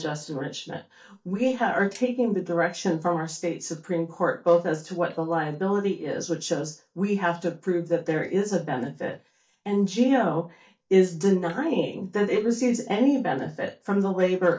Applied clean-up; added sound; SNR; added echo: neural mask model DeepFilterNet 3.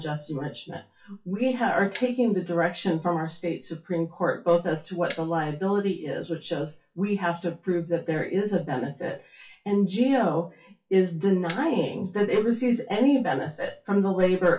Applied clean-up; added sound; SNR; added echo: classical method WPE with log-MMSE.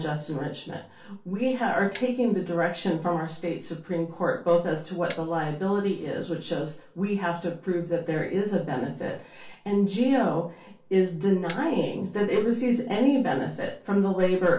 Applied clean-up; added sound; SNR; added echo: none; Bicycle bell; 4 dB; reverberation time 0.3 s.